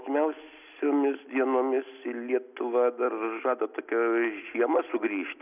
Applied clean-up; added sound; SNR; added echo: none; none; none; none.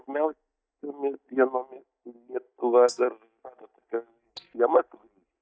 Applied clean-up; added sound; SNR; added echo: neural mask model DeepFilterNet 3.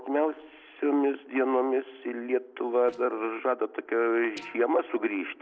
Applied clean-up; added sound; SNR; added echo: neural separator model SepFormer DNS4.